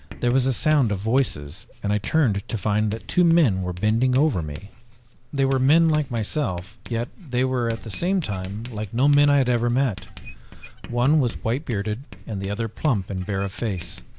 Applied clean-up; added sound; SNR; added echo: none; Writing + Squeak / Dishes, pots, and pans; 16 dB; none.